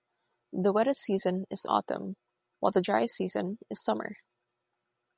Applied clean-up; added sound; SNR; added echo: none; none; none; none.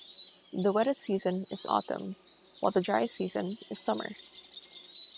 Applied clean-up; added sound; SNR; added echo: none; Insect; 4 dB; none.